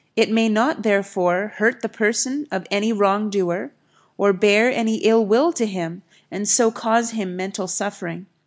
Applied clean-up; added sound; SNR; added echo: none; none; none; none.